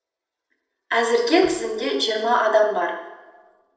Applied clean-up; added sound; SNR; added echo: neural separator model SepFormer DNS4.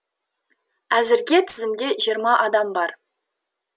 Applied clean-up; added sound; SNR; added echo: none; none; none; none.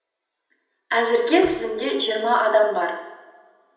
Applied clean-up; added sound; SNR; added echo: none; Bowed string instrument; 20 dB; reverberation time 0.9 s.